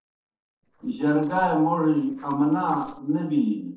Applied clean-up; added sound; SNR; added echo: neural separator model SepFormer DNS4.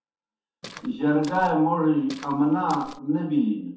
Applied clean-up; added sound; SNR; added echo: none; Walk, footsteps; 19 dB; reverberation time 0.5 s.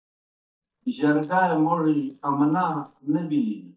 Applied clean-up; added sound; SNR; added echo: neural mask model DeepFilterNet 3.